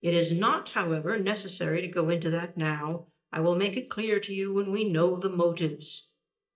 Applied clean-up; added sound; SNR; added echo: neural mask model DeepFilterNet 3.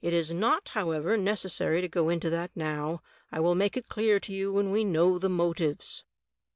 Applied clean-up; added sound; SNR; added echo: none; none; none; none.